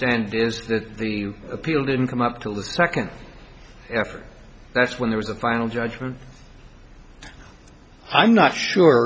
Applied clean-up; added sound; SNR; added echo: none; none; none; none.